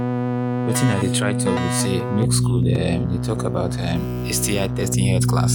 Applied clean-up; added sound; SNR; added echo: none; Keyboard (musical); -3 dB; none.